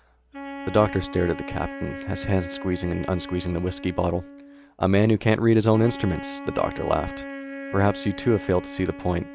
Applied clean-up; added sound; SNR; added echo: none; Wind instrument, woodwind instrument; 12 dB; none.